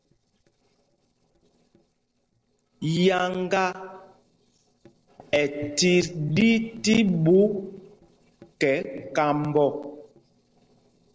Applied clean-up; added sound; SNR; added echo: neural separator model SepFormer DNS4.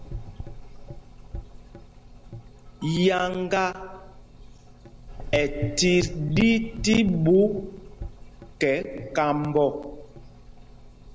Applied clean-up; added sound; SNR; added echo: none; Gurgling / Engine; 12 dB; none.